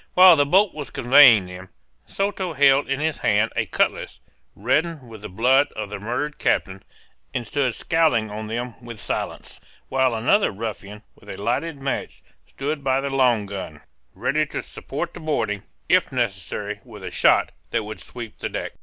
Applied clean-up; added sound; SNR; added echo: none; none; none; none.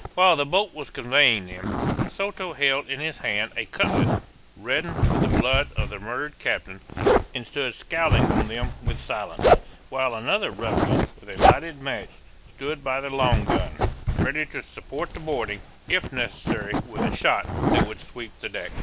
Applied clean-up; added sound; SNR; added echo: none; Zipper (clothing) + Knock; -2 dB; none.